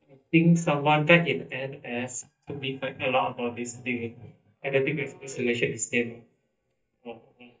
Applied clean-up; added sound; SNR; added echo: neural mask model DeepFilterNet 3.